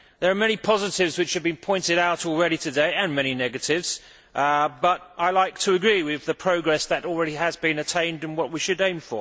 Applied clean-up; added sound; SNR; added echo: none; none; none; none.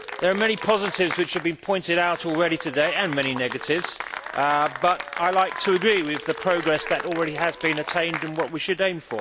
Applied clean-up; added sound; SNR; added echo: none; Applause / Cheering; 10 dB; none.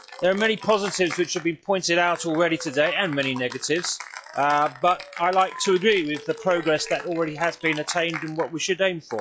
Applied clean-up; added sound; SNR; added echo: classical method log-MMSE.